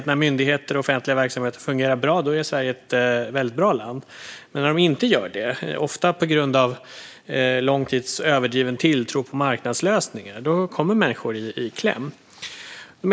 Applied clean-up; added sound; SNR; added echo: none; none; none; none.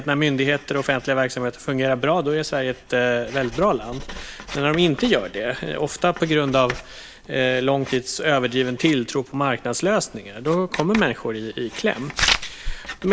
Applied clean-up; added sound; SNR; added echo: none; Writing; 11 dB; none.